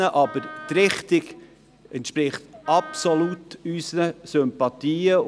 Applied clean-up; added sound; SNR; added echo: none; Wind instrument, woodwind instrument; 16 dB; none.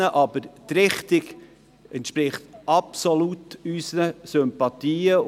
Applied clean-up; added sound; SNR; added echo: none; none; none; none.